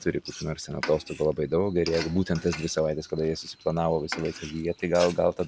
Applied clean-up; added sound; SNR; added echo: none; Frying (food); 15 dB; none.